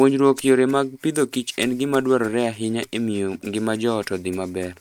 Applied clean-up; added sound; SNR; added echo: neural mask model RNNoise.